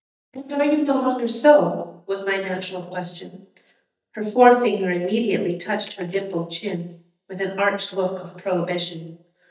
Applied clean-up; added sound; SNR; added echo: neural mask model DeepFilterNet 3.